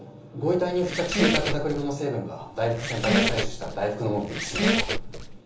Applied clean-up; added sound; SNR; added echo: none; Squeak; -1 dB; reverberation time 1.2 s.